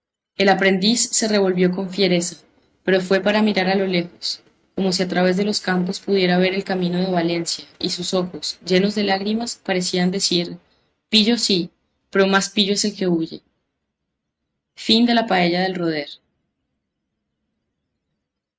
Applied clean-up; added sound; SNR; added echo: neural mask model RNNoise.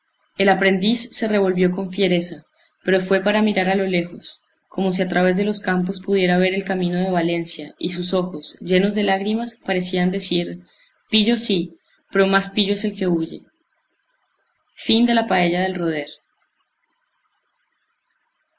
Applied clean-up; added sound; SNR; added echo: none; none; none; none.